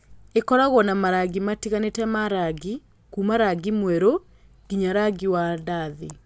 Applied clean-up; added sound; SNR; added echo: none; none; none; none.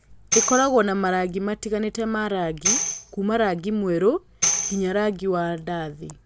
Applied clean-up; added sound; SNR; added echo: none; Tambourine; 5 dB; none.